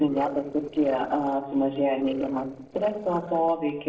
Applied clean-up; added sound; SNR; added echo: neural separator model SepFormer DNS4.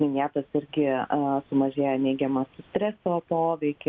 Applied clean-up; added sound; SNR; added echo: none; none; none; none.